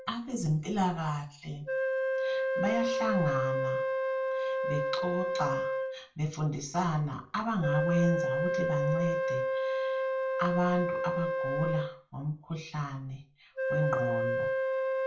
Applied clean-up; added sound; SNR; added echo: none; Wind instrument, woodwind instrument; -1 dB; reverberation time 0.3 s.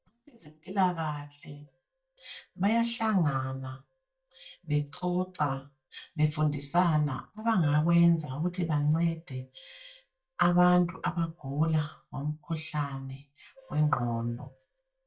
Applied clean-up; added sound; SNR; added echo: neural mask model DeepFilterNet 3.